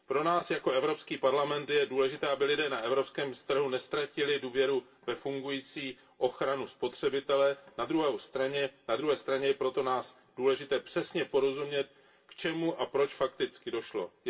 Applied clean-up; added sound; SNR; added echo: none; none; none; reverberation time 0.2 s.